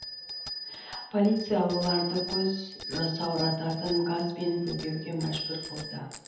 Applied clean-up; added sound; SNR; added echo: none; Bicycle bell; 8 dB; reverberation time 1.3 s.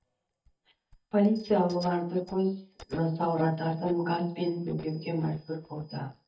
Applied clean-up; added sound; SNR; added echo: neural mask model DeepFilterNet 3.